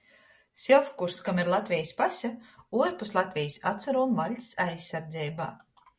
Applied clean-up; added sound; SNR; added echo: none; none; none; none.